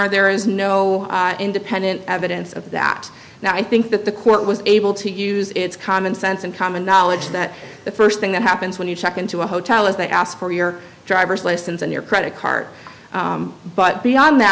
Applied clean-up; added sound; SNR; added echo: none; none; none; none.